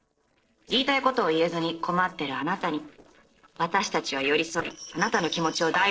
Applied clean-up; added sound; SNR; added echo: neural separator model SepFormer DNS4.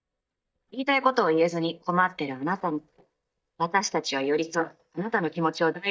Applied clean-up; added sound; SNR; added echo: neural mask model DeepFilterNet 3.